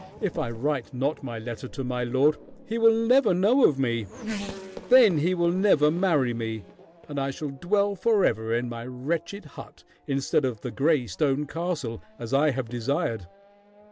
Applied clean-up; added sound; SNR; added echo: none; Race car, auto racing / Accelerating, revving, vroom; 19 dB; none.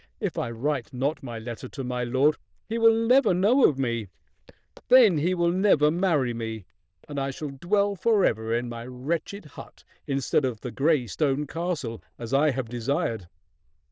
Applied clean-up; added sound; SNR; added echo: neural diffusion model UNIVERSE++.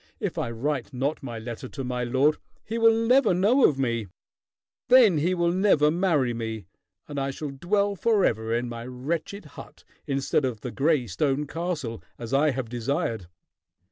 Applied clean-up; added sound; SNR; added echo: none; none; none; none.